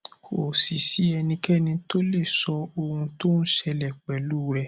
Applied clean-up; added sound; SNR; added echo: none; none; none; none.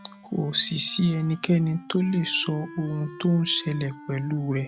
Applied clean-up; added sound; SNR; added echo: none; Wind instrument, woodwind instrument; 18 dB; none.